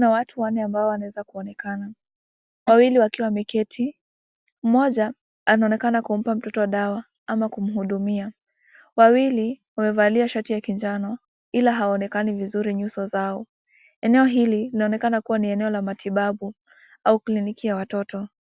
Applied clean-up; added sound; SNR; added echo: none; none; none; none.